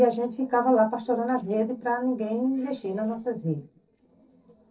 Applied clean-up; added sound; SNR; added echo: neural separator model SepFormer DNS4.